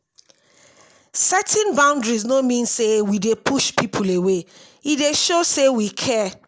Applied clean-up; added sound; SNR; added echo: none; none; none; none.